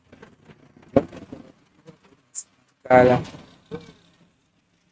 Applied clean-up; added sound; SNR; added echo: neural mask model RNNoise.